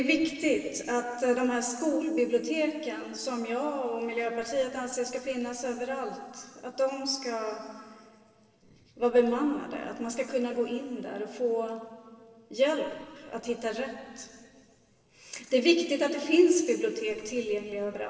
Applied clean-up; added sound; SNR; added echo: neural separator model SepFormer DNS4.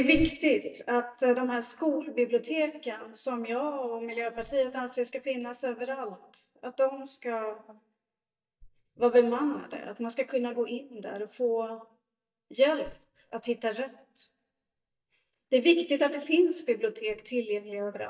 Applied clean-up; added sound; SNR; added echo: neural mask model DeepFilterNet 3.